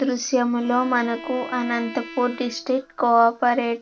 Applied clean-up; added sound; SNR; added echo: none; Bowed string instrument; 17 dB; none.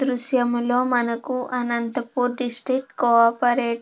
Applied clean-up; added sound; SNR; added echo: none; none; none; none.